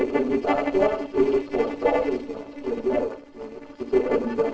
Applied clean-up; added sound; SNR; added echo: neural separator model SepFormer DNS4.